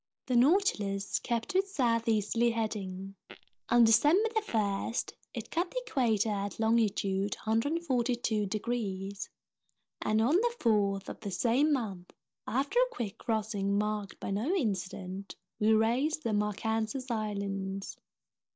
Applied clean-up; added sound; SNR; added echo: neural mask model DeepFilterNet 3.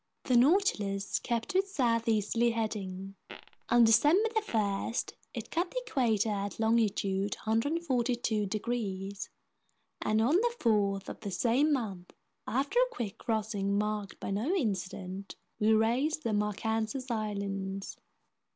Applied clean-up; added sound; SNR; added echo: none; Fart; 19 dB; none.